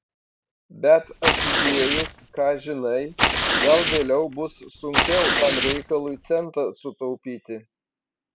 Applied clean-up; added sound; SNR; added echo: none; Tearing; -2 dB; none.